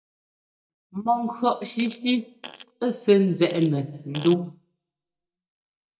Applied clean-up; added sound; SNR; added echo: neural mask model DeepFilterNet 3.